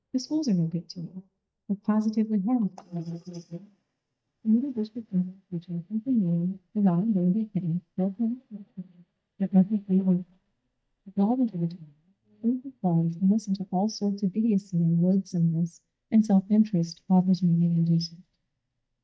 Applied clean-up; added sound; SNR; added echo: neural mask model DeepFilterNet 3.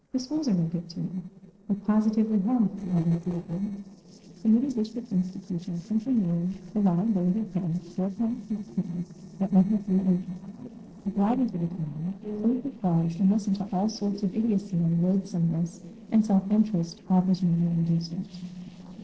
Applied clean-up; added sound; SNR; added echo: neural separator model SepFormer DNS4.